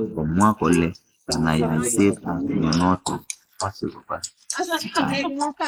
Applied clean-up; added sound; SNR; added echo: neural mask model Resemble Enhance denoiser.